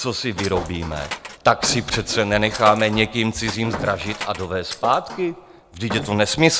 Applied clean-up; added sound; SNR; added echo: none; Thump, thud + Tools; 11 dB; none.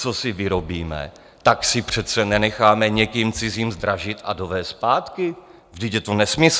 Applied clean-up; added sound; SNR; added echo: none; none; none; none.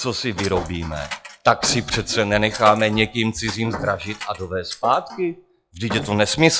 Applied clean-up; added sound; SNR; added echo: classical method log-MMSE.